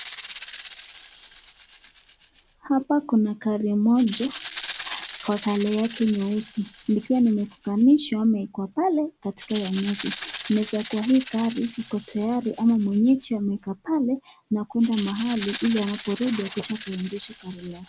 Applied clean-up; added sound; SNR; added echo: none; Rattle (instrument); 4 dB; none.